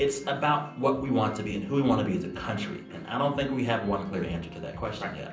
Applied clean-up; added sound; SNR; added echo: none; none; none; reverberation time 0.6 s.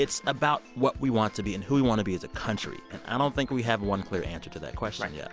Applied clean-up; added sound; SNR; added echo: none; none; none; none.